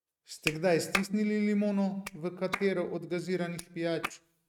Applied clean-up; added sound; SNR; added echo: neural mask model RNNoise.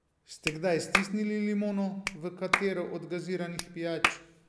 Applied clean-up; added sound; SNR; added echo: none; Clapping; 3 dB; none.